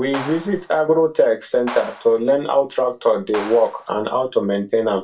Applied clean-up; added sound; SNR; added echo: none; Clapping; 17 dB; reverberation time 0.2 s.